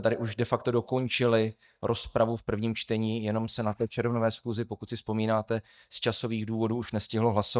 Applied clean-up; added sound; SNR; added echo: neural mask model DeepFilterNet 3.